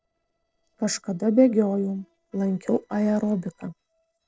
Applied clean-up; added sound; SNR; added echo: neural separator model SepFormer DNS4.